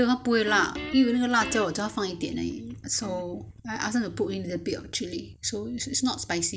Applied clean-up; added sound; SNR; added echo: none; Guitar; 13 dB; none.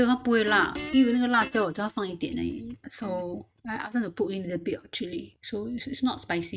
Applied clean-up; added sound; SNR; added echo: neural mask model RNNoise.